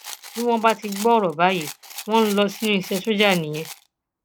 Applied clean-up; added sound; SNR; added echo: none; Rattle; 16 dB; none.